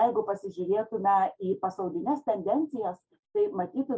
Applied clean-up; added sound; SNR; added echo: none; none; none; none.